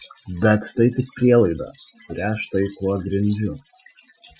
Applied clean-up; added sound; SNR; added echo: classical method Wiener filter.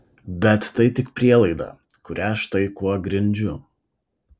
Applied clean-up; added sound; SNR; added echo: none; none; none; none.